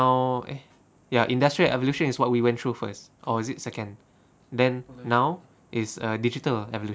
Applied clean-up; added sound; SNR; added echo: none; none; none; none.